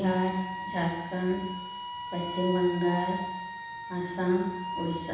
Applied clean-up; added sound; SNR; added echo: none; Wind instrument, woodwind instrument; 7 dB; reverberation time 1.1 s.